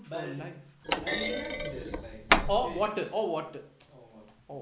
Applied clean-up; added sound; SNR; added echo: none; Thump, thud; -4 dB; none.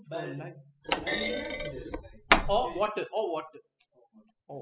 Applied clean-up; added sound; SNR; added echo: classical method spectral subtraction.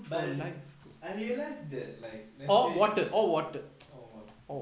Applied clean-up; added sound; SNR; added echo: none; none; none; none.